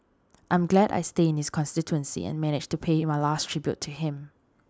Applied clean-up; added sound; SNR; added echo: none; none; none; none.